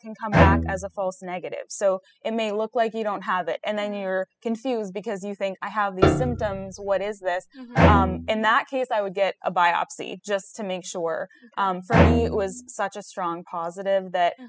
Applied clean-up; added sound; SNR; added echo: classical method spectral subtraction.